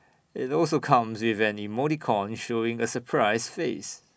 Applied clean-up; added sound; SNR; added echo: none; none; none; none.